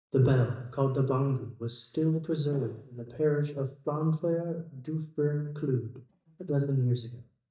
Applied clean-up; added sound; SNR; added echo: neural mask model DeepFilterNet 3.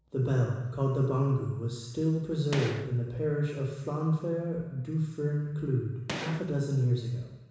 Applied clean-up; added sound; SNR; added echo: none; Gunshot, gunfire; 12 dB; reverberation time 1.0 s.